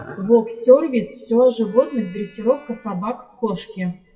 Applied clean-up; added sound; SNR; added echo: classical method WPE with log-MMSE.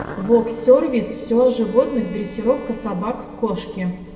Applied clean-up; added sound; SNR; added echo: none; Wind instrument, woodwind instrument; 19 dB; reverberation time 1.5 s.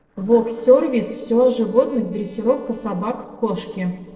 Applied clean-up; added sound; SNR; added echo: neural separator model SepFormer DNS4.